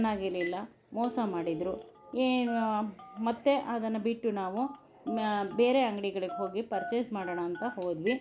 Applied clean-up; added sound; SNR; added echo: none; Telephone; 14 dB; none.